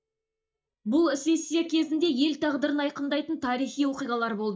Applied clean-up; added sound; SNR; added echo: neural mask model DeepFilterNet 3.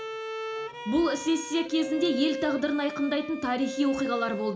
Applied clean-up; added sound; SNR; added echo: none; Bowed string instrument; 8 dB; reverberation time 0.4 s.